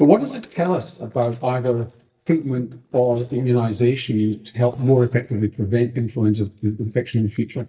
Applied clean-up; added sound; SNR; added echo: neural mask model DeepFilterNet 3.